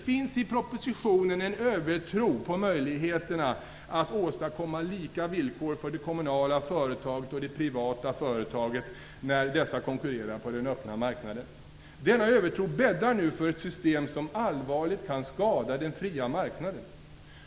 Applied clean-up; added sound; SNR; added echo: none; none; none; none.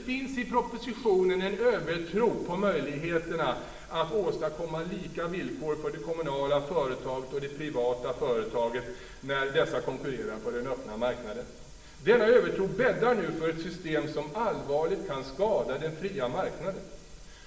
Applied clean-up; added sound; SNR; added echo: none; none; none; reverberation time 0.9 s.